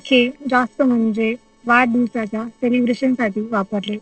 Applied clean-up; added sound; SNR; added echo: neural separator model SepFormer DNS4.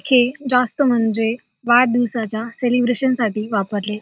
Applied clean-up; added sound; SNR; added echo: none; none; none; none.